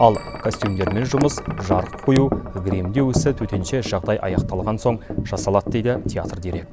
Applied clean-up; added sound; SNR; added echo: none; Wind chime; 6 dB; none.